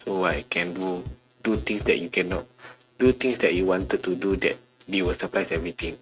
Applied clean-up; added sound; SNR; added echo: neural mask model RNNoise.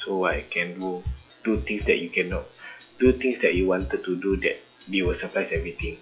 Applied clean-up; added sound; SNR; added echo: classical method log-MMSE.